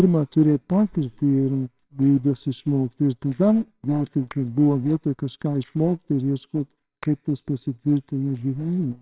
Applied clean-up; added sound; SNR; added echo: neural separator model SepFormer WHAMR!.